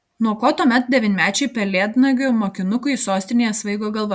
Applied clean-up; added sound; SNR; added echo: none; none; none; none.